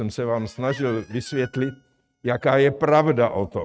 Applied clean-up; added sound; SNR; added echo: neural mask model RNNoise.